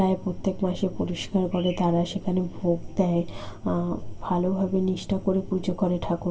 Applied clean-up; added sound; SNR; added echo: none; none; none; reverberation time 0.2 s.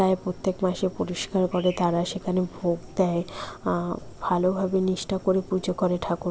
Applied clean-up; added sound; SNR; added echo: none; none; none; none.